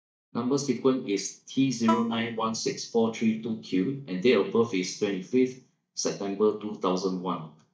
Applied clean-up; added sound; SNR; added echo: neural mask model DeepFilterNet 3.